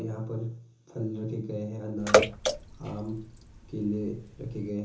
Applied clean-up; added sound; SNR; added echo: none; Bathtub (filling or washing) / Water / Splash, splatter; -5 dB; reverberation time 0.7 s.